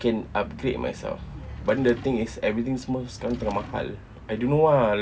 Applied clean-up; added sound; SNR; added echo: none; Drawer open or close; 17 dB; none.